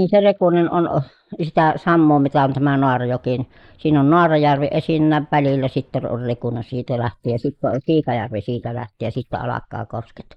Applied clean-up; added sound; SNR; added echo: neural mask model Resemble Enhance denoiser.